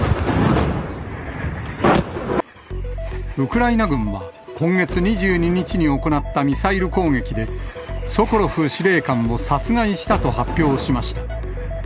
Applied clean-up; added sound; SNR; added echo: none; none; none; none.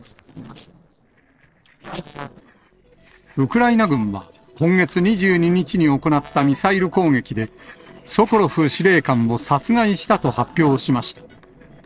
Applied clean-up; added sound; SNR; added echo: neural separator model SepFormer DNS4.